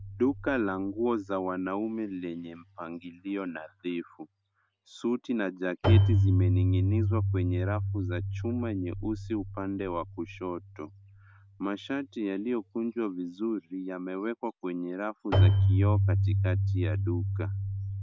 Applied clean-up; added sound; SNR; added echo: none; Keyboard (musical); -3 dB; none.